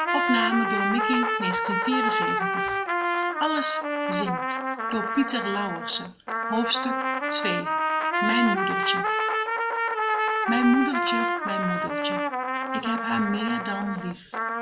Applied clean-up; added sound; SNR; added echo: none; Trumpet; -3 dB; none.